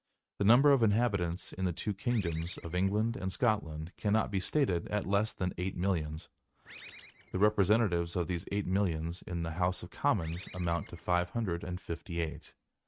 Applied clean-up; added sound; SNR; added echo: neural mask model RNNoise.